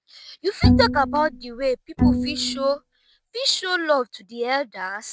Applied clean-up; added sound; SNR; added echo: neural mask model RNNoise.